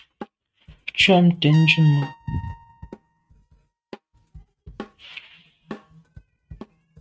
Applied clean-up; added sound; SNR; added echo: neural mask model RNNoise.